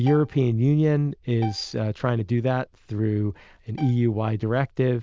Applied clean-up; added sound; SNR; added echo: neural diffusion model UNIVERSE++.